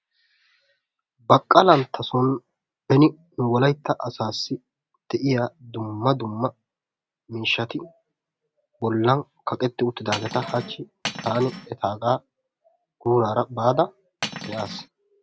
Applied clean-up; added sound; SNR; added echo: none; Cutlery, silverware; 9 dB; none.